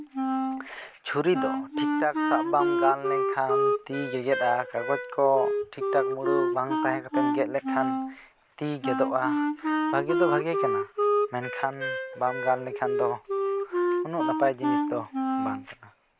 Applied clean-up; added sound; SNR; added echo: none; Wind instrument, woodwind instrument; -1 dB; none.